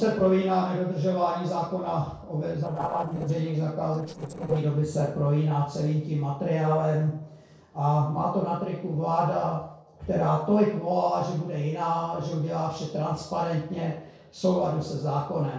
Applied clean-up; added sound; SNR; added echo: neural separator model SepFormer DNS4.